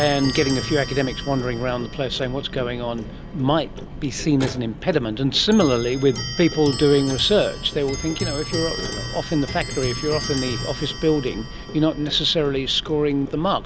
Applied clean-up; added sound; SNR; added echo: none; Clock; 10 dB; none.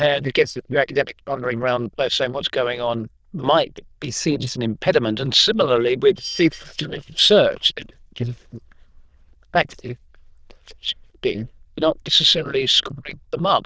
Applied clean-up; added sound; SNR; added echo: neural diffusion model UNIVERSE++.